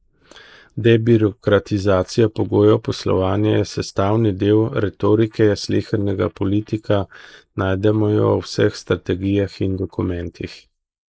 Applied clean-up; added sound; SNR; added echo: neural mask model Resemble Enhance denoiser.